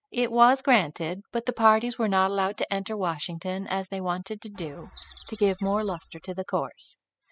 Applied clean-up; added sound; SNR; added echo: classical method spectral subtraction.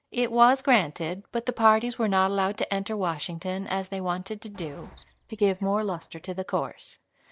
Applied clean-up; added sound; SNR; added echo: neural mask model DeepFilterNet 3.